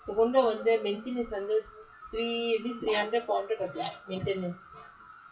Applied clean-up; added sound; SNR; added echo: classical method WPE with log-MMSE.